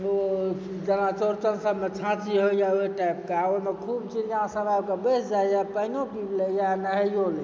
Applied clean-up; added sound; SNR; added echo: none; none; none; none.